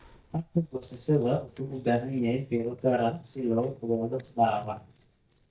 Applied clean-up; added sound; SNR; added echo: neural mask model DeepFilterNet 3.